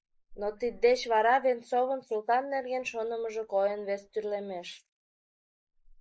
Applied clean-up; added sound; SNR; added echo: neural mask model Resemble Enhance denoiser.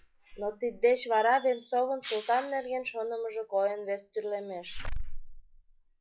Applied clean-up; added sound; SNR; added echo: classical method log-MMSE.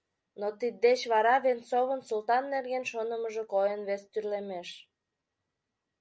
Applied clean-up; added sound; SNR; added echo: none; none; none; none.